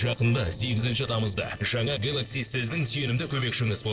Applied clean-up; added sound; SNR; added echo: neural separator model SepFormer DNS4.